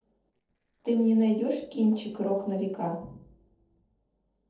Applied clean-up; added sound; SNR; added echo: neural separator model SepFormer DNS4.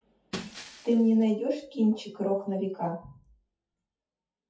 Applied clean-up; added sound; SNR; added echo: classical method WPE with log-MMSE.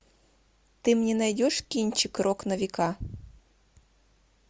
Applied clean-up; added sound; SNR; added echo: none; none; none; none.